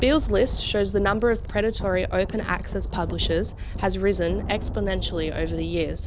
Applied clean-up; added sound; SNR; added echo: none; Thunder + Purr; 5 dB; none.